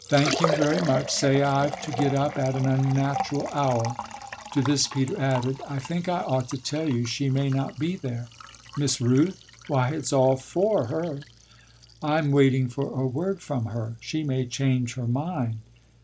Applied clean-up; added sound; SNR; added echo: none; Liquid; 11 dB; none.